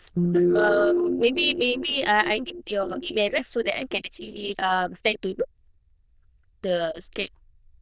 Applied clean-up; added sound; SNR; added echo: neural diffusion model UNIVERSE++.